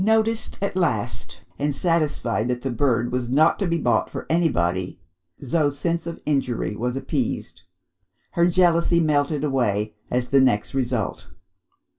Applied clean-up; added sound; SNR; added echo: none; none; none; reverberation time 0.2 s.